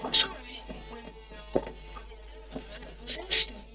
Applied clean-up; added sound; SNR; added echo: neural mask model DeepFilterNet 3.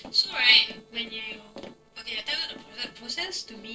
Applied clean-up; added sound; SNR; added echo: neural separator model SepFormer DNS4.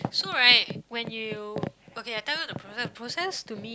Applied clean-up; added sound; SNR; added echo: none; none; none; none.